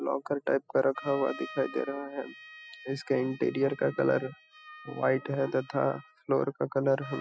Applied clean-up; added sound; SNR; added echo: classical method spectral subtraction.